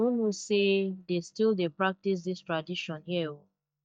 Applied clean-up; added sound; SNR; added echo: neural mask model DeepFilterNet 3.